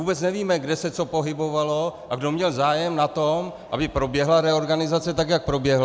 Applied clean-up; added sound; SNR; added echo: none; none; none; none.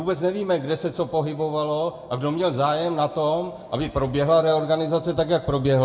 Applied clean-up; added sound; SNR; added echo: none; none; none; reverberation time 0.5 s.